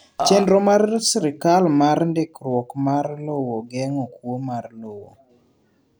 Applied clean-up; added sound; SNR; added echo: none; Burping, eructation; 2 dB; none.